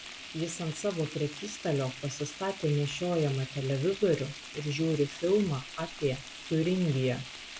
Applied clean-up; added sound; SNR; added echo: none; Frying (food); 13 dB; none.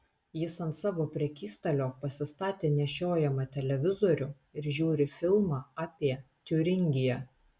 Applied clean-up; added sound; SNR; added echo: none; none; none; none.